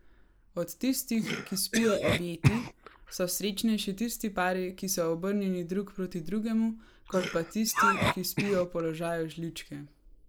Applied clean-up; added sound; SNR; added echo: neural mask model Resemble Enhance denoiser.